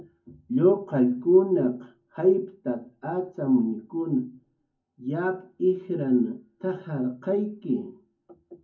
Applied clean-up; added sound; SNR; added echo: none; none; none; reverberation time 0.3 s.